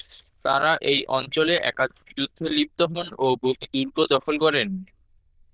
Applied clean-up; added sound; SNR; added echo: neural diffusion model UNIVERSE++.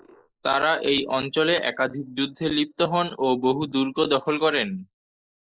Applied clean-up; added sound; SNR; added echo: neural mask model Resemble Enhance denoiser.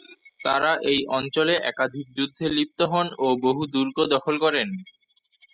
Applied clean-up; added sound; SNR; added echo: classical method spectral subtraction.